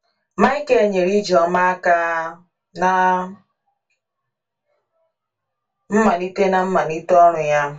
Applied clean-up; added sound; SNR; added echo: none; none; none; reverberation time 0.2 s.